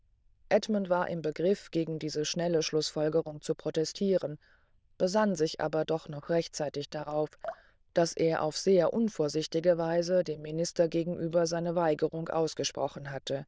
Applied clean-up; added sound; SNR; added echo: neural diffusion model UNIVERSE++.